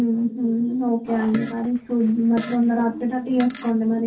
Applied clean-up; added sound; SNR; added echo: none; Fart; 15 dB; reverberation time 0.3 s.